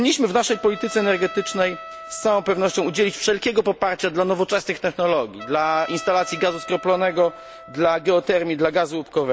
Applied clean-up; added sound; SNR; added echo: none; Trumpet; 17 dB; none.